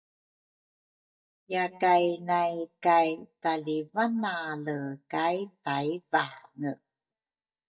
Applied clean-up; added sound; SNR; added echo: neural mask model DeepFilterNet 3.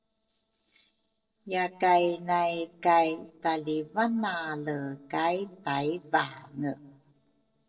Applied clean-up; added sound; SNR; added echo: neural separator model SepFormer DNS4.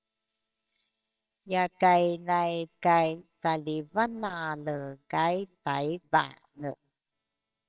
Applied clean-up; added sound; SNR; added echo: neural separator model SepFormer WHAMR!.